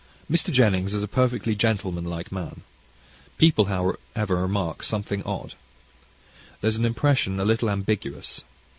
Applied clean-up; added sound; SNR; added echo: none; none; none; none.